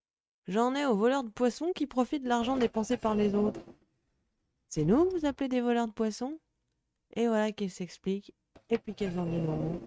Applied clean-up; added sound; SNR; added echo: neural mask model RNNoise.